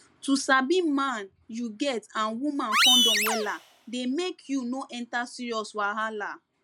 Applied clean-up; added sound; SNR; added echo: none; Animal; -4 dB; none.